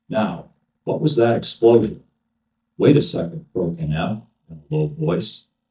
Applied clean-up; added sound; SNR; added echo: neural mask model DeepFilterNet 3.